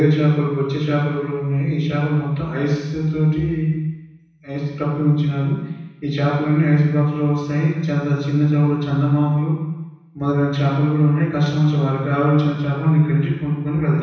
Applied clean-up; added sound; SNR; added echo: none; none; none; reverberation time 1.1 s.